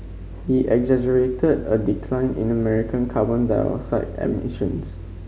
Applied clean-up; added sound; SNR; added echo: none; none; none; none.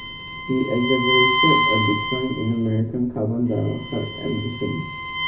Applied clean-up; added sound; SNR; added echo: none; Bowed string instrument; 1 dB; reverberation time 0.4 s.